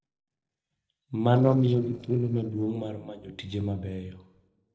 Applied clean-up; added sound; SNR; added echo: neural separator model SepFormer DNS4.